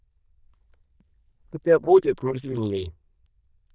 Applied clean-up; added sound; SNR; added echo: neural diffusion model UNIVERSE++.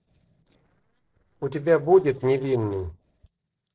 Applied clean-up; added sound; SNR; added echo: neural separator model SepFormer DNS4.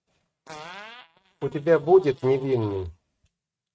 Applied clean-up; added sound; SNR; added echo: neural mask model RNNoise.